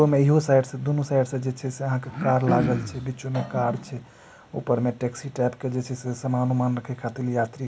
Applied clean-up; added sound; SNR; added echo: none; Cough; 5 dB; none.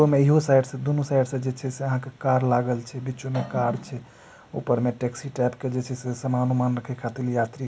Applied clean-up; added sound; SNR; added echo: none; none; none; none.